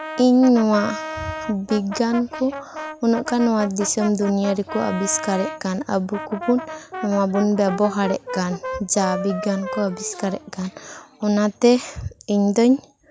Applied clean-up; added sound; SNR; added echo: none; Brass instrument; 12 dB; none.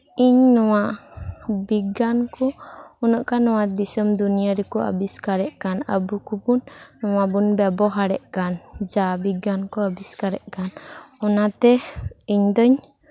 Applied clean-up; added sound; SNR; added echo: none; none; none; none.